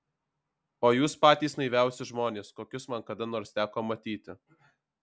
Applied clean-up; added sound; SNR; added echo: none; none; none; none.